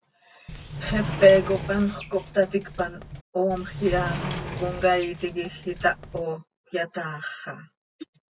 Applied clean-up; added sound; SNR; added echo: none; Sliding door; 8 dB; none.